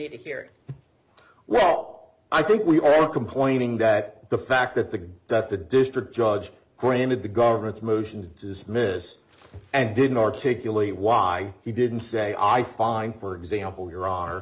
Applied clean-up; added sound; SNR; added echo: none; none; none; none.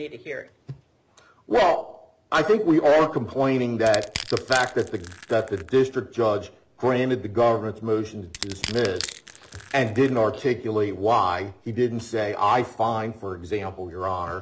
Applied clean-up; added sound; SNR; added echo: none; Crushing; 15 dB; none.